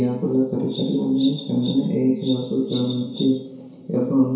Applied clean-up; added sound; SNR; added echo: none; Bird vocalization, bird call, bird song; 16 dB; reverberation time 0.7 s.